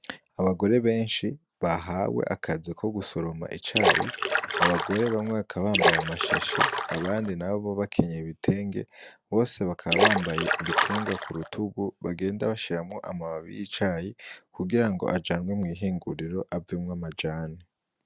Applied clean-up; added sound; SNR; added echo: none; Splash, splatter; -3 dB; none.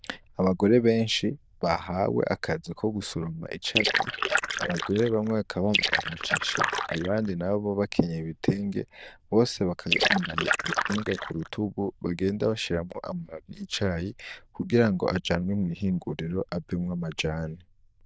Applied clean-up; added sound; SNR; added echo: neural diffusion model UNIVERSE++.